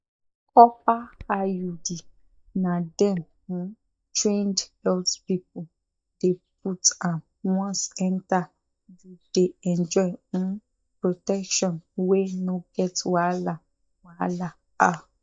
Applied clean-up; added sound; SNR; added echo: neural mask model DeepFilterNet 3.